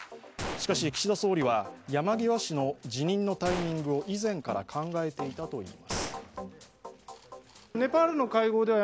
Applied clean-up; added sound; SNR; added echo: none; Gunshot, gunfire; 14 dB; none.